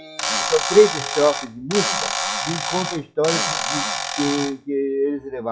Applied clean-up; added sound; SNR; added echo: classical method WPE with log-MMSE.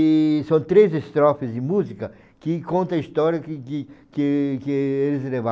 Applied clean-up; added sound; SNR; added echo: none; none; none; none.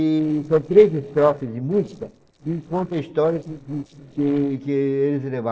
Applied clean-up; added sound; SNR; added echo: neural separator model SepFormer DNS4.